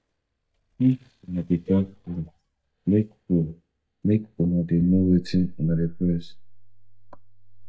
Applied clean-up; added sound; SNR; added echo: neural mask model DeepFilterNet 3.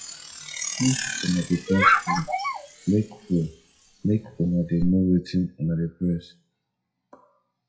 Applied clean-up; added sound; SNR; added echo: classical method WPE with log-MMSE.